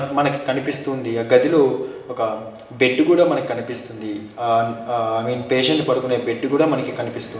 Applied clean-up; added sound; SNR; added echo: none; none; none; reverberation time 1.0 s.